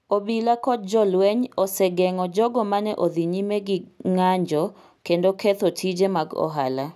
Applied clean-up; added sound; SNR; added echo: none; none; none; none.